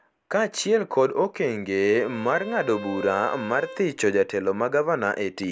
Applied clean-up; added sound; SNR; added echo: none; Bowed string instrument; 15 dB; none.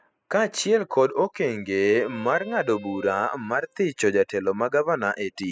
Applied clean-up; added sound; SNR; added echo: classical method spectral subtraction.